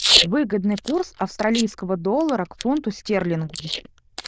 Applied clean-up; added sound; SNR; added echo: neural diffusion model UNIVERSE++.